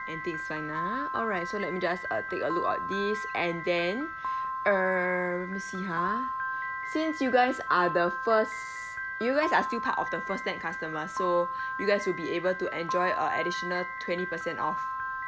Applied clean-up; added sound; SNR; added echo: none; Piano; 4 dB; none.